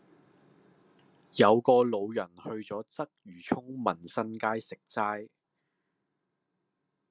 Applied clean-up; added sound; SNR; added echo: none; none; none; none.